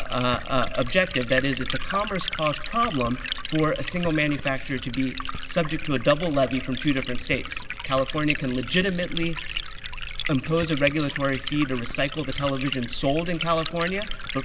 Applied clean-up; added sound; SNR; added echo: none; Liquid; 4 dB; none.